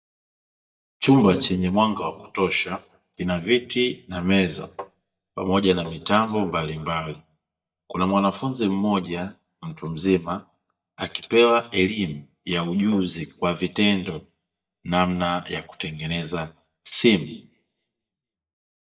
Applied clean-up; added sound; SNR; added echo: neural mask model DeepFilterNet 3.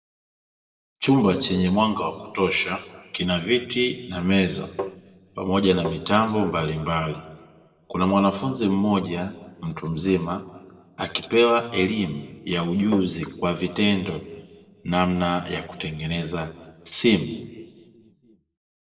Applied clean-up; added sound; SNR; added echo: neural separator model SepFormer DNS4.